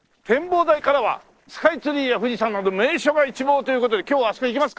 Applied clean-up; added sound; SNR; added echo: neural separator model SepFormer DNS4.